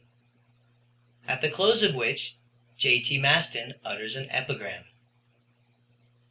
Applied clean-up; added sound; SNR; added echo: none; none; none; none.